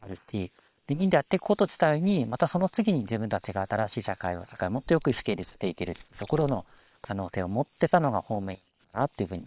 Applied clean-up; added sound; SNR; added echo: neural separator model SepFormer WHAM!.